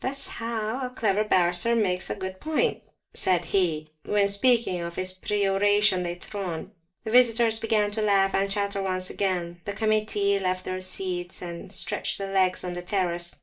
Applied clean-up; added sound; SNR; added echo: none; none; none; reverberation time 0.2 s.